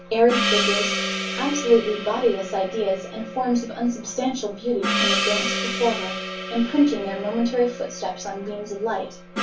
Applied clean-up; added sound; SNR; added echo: none; Gong; 4 dB; reverberation time 0.1 s.